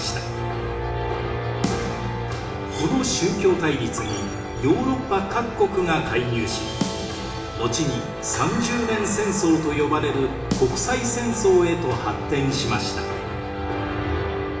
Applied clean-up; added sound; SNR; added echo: none; Snare drum; 12 dB; reverberation time 1.1 s.